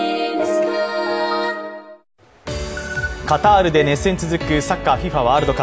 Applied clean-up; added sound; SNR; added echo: none; none; none; none.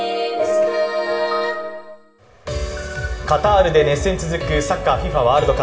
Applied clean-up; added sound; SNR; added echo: none; none; none; reverberation time 2.6 s.